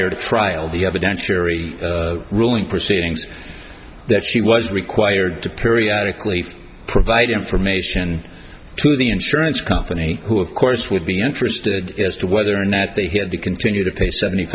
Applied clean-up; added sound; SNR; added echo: none; none; none; none.